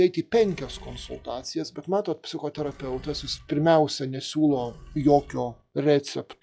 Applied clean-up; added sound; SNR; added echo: classical method log-MMSE.